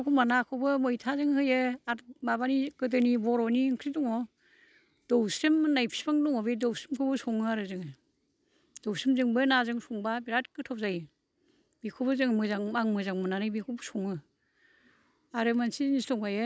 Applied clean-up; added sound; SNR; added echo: none; none; none; none.